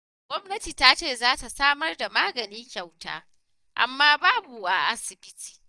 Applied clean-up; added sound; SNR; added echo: neural mask model DeepFilterNet 3.